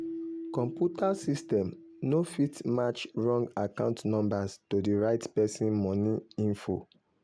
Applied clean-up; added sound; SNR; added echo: none; Keyboard (musical); 16 dB; none.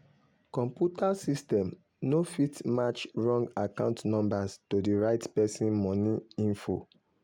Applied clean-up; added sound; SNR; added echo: none; none; none; none.